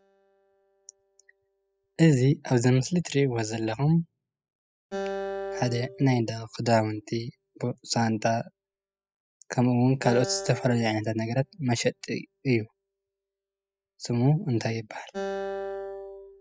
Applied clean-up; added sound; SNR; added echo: classical method spectral subtraction.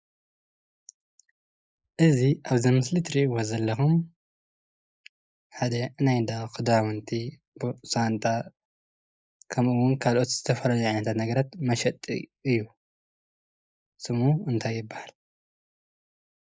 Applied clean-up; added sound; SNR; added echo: neural mask model Resemble Enhance denoiser.